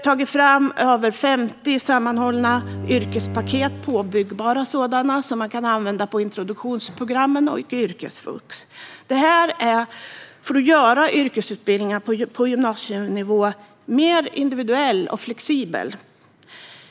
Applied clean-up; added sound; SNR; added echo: none; Bowed string instrument; 11 dB; none.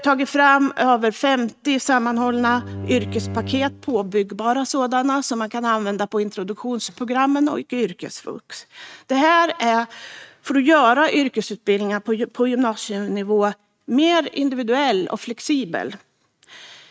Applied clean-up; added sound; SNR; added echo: neural mask model RNNoise.